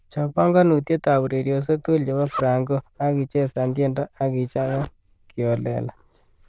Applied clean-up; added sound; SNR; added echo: neural diffusion model UNIVERSE++.